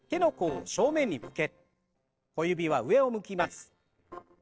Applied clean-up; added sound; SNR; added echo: neural separator model SepFormer DNS4.